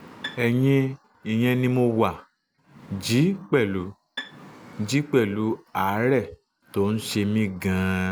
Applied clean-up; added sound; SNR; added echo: none; Bowed string instrument; 17 dB; none.